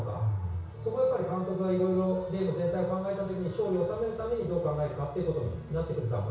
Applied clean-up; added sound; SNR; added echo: none; none; none; reverberation time 0.6 s.